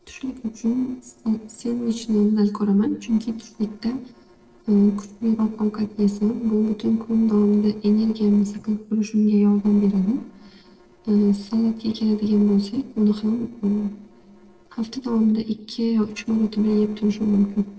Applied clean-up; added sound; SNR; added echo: neural separator model SepFormer DNS4.